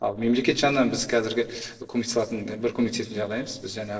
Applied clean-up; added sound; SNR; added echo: neural separator model SepFormer DNS4.